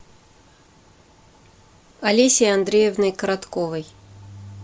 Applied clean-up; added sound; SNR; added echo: none; none; none; none.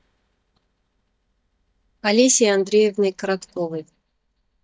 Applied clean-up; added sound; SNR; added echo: neural mask model DeepFilterNet 3.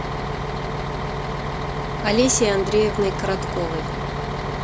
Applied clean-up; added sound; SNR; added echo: none; Bus; 1 dB; none.